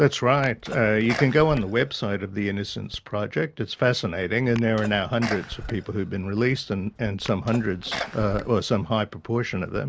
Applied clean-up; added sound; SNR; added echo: none; Sneeze; 14 dB; none.